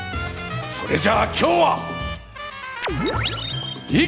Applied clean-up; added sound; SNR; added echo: none; none; none; none.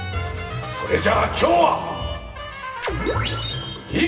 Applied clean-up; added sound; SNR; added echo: none; none; none; reverberation time 2.2 s.